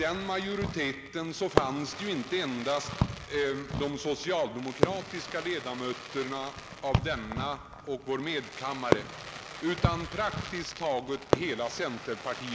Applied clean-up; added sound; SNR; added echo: none; Fireworks; 2 dB; none.